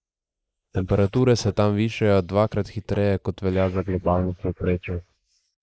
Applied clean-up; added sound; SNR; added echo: neural mask model Resemble Enhance denoiser.